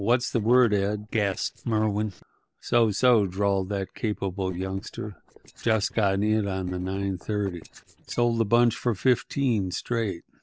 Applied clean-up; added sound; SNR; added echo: neural separator model SepFormer DNS4.